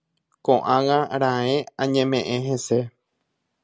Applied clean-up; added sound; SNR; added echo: none; none; none; none.